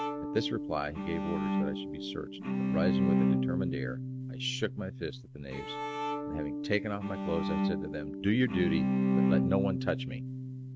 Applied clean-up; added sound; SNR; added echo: none; Bowed string instrument; -3 dB; none.